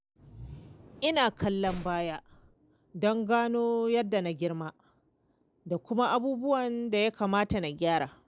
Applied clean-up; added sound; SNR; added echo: none; Slam; 16 dB; none.